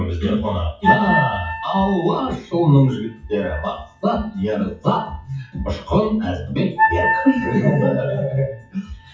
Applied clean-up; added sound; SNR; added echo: classical method WPE with log-MMSE.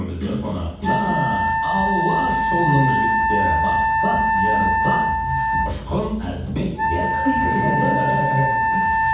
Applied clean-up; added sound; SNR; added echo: none; Wind instrument, woodwind instrument; -3 dB; reverberation time 1.2 s.